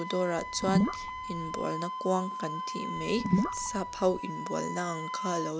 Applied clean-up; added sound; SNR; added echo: none; Wind instrument, woodwind instrument + Gurgling / Liquid; 1 dB; none.